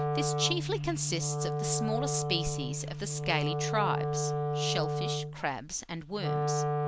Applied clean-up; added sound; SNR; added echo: none; Wind instrument, woodwind instrument; -2 dB; none.